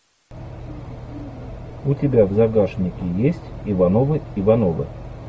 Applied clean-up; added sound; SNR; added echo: none; none; none; none.